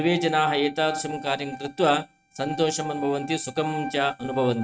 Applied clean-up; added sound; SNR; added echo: neural mask model RNNoise.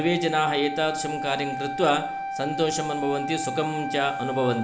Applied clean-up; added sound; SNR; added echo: none; Wind instrument, woodwind instrument; 5 dB; none.